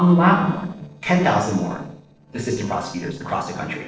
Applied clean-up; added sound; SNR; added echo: neural separator model SepFormer DNS4.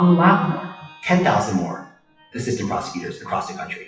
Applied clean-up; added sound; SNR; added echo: classical method WPE with log-MMSE.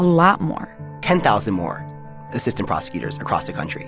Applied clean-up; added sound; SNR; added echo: none; none; none; none.